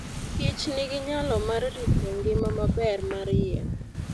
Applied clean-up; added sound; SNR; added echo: none; Wind / Ocean; -1 dB; none.